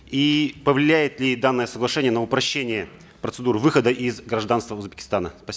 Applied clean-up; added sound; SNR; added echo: none; none; none; none.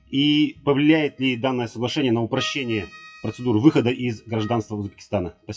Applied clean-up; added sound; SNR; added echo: classical method WPE with log-MMSE.